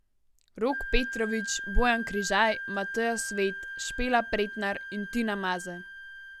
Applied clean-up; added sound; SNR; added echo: none; Wind instrument, woodwind instrument; 9 dB; none.